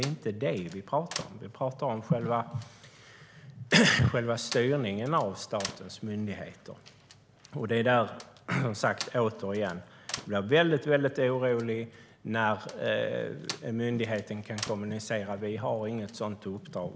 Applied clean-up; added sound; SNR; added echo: none; Slam; 17 dB; none.